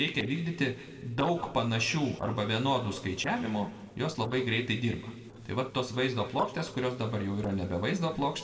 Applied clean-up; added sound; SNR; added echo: neural separator model SepFormer DNS4.